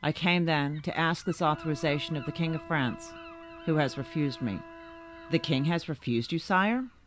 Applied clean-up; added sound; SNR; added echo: none; Gull, seagull + Wind instrument, woodwind instrument; 17 dB; none.